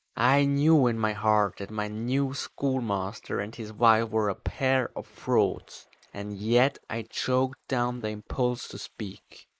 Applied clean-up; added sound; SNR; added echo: neural mask model Resemble Enhance denoiser.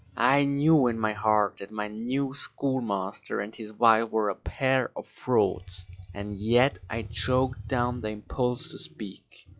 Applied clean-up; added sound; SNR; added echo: classical method log-MMSE.